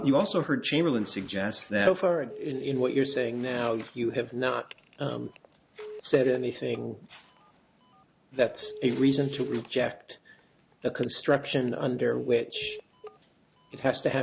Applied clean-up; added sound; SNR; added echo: none; Telephone; 17 dB; none.